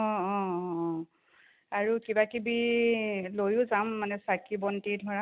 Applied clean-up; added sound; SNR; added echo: none; none; none; none.